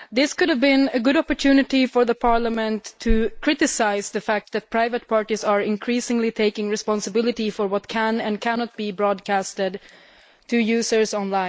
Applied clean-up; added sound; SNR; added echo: neural mask model Resemble Enhance denoiser.